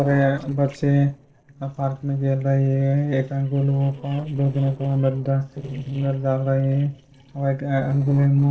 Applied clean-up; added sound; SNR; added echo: neural separator model SepFormer DNS4.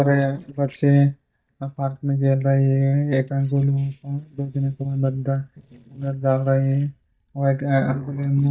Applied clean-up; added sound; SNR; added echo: neural mask model DeepFilterNet 3.